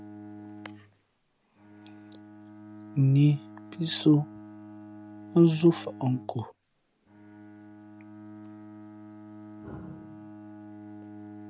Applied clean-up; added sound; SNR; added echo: none; Bowed string instrument; 16 dB; none.